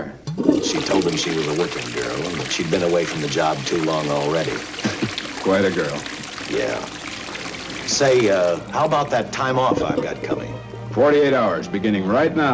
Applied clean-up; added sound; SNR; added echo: none; Toilet flush; 7 dB; none.